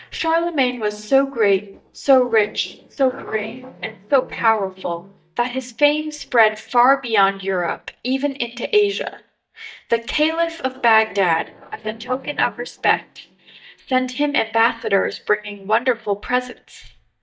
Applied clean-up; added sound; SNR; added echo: neural mask model DeepFilterNet 3.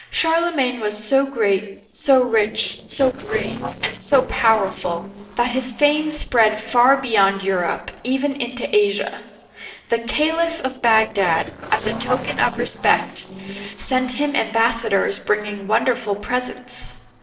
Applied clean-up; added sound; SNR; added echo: neural separator model SepFormer DNS4.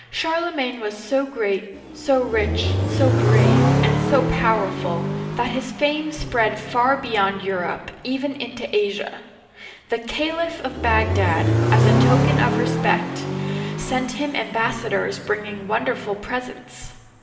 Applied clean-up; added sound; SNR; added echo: none; Accelerating, revving, vroom; -1 dB; reverberation time 2.5 s.